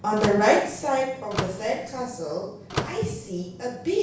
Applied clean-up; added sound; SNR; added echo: none; Slam / Microwave oven; 9 dB; reverberation time 0.7 s.